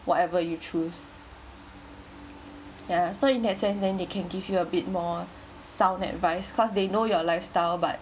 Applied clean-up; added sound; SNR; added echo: none; none; none; none.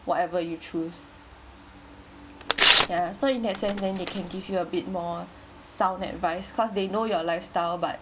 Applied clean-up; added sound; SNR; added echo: none; Tearing; -2 dB; none.